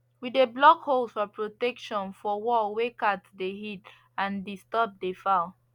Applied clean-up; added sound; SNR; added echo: none; none; none; none.